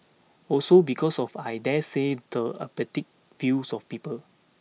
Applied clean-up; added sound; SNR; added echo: none; none; none; none.